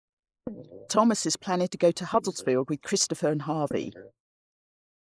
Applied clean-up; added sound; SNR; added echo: neural mask model Resemble Enhance denoiser.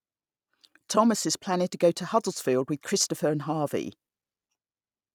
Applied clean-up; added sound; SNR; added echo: none; none; none; none.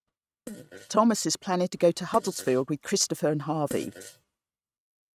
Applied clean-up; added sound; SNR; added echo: neural mask model RNNoise.